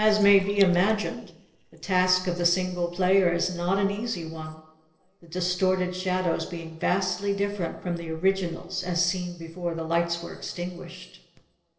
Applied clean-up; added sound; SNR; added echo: neural separator model SepFormer DNS4.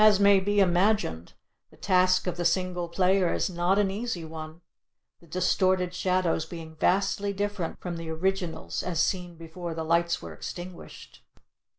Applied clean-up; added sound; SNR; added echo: none; none; none; none.